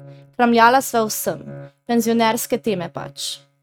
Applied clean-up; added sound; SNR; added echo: neural mask model RNNoise.